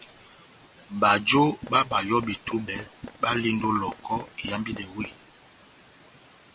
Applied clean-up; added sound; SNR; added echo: none; Tools; 16 dB; none.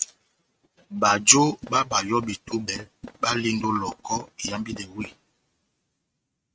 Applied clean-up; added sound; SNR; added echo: neural mask model RNNoise.